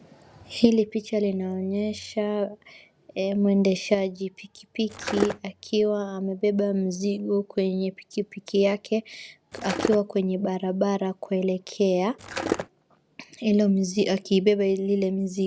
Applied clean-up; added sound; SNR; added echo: none; Skateboard; 4 dB; none.